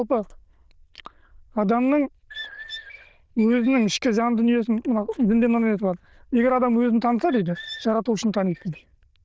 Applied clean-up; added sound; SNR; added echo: neural diffusion model UNIVERSE++.